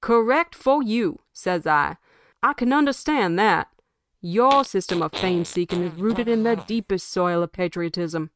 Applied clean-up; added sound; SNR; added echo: neural mask model RNNoise.